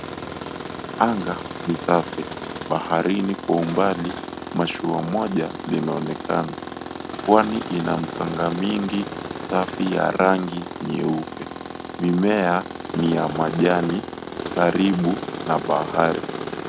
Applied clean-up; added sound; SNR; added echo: none; Tools; 8 dB; none.